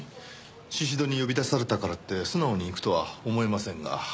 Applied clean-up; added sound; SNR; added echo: none; none; none; none.